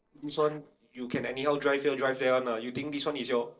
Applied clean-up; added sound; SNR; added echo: neural separator model SepFormer DNS4.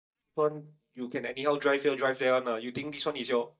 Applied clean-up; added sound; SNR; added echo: neural mask model DeepFilterNet 3.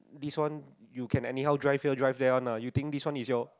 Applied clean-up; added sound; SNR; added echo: none; none; none; none.